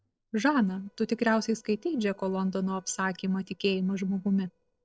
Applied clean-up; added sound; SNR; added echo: neural separator model SepFormer DNS4.